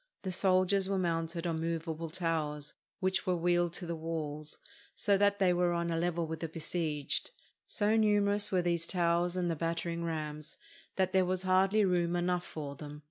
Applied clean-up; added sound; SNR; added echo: none; none; none; none.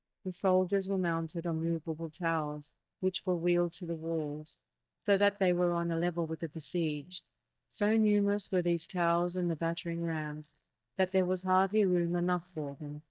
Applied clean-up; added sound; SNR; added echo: neural mask model DeepFilterNet 3.